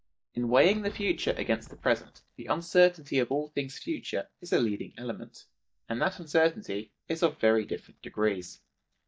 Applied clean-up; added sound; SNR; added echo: neural mask model DeepFilterNet 3.